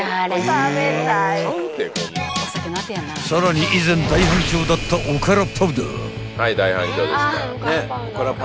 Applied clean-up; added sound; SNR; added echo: none; none; none; none.